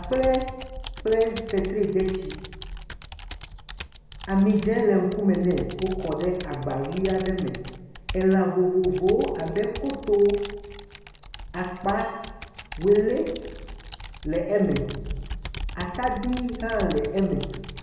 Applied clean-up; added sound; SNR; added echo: none; Computer keyboard; 12 dB; reverberation time 1.0 s.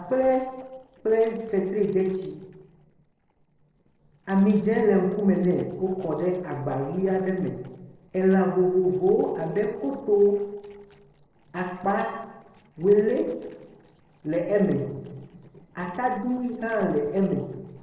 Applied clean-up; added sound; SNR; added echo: neural separator model SepFormer DNS4.